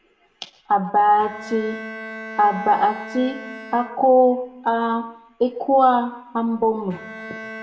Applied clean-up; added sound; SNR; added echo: none; Bowed string instrument; 17 dB; reverberation time 0.7 s.